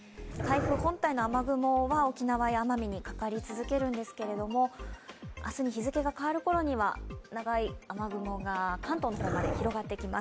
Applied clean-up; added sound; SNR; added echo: none; Dog; 4 dB; none.